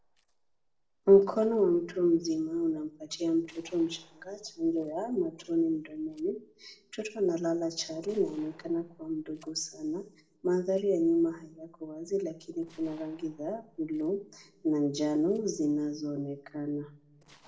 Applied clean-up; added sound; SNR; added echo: neural separator model SepFormer DNS4.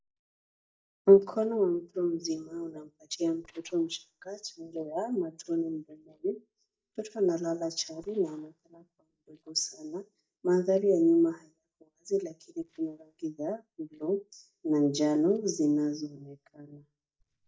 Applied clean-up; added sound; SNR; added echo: neural mask model DeepFilterNet 3.